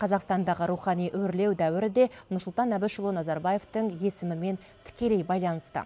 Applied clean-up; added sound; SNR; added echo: none; none; none; none.